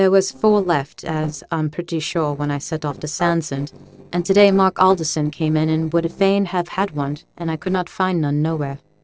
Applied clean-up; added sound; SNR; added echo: neural separator model SepFormer DNS4.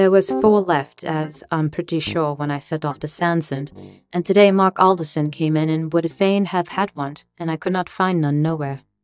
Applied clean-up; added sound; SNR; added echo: neural mask model DeepFilterNet 3.